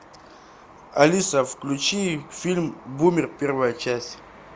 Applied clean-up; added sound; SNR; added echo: none; none; none; none.